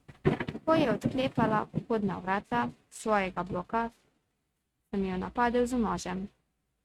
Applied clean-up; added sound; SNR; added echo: neural mask model RNNoise.